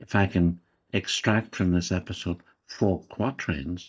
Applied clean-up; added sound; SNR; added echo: neural mask model DeepFilterNet 3.